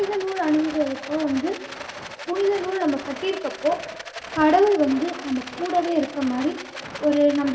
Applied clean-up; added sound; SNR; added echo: none; Rattle; 13 dB; reverberation time 0.8 s.